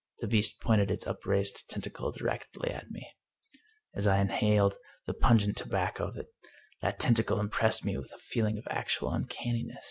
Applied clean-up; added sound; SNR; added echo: none; none; none; none.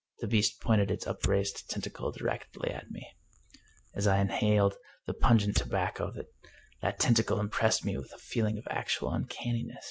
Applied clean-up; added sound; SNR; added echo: none; Fire; 13 dB; none.